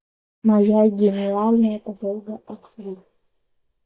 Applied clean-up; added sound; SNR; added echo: neural mask model DeepFilterNet 3.